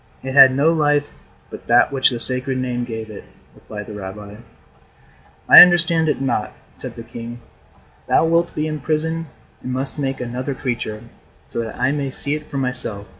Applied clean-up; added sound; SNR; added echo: none; none; none; none.